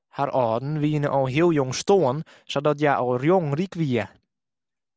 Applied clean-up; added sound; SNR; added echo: none; none; none; none.